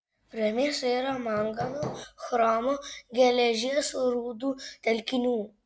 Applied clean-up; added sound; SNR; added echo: none; Hammer; 11 dB; none.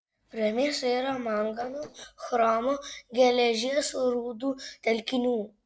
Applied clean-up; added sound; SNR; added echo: neural separator model SepFormer DNS4.